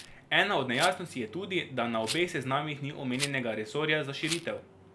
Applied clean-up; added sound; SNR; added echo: none; Rattle; 12 dB; none.